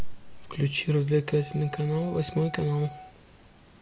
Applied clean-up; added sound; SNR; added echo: none; Wind instrument, woodwind instrument; 18 dB; none.